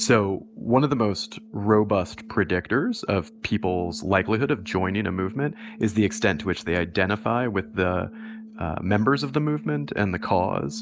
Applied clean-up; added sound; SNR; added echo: none; none; none; none.